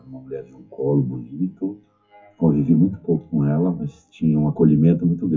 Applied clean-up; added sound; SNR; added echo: classical method WPE with log-MMSE.